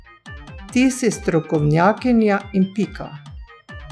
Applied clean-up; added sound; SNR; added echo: classical method log-MMSE.